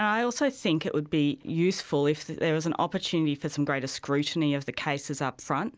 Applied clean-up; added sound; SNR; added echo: none; none; none; none.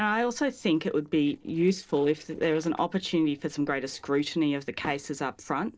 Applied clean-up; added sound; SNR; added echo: neural separator model SepFormer DNS4.